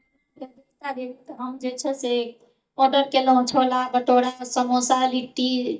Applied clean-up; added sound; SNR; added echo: neural mask model DeepFilterNet 3.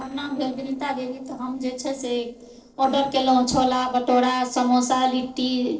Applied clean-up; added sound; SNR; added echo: neural separator model SepFormer DNS4.